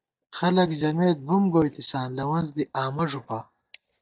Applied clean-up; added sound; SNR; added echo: neural mask model DeepFilterNet 3.